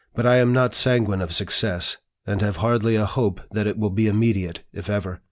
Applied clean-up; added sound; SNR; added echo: none; none; none; none.